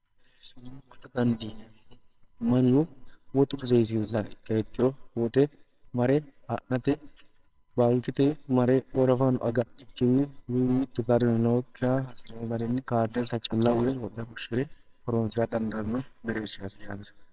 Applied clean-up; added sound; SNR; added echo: neural separator model SepFormer WHAMR!.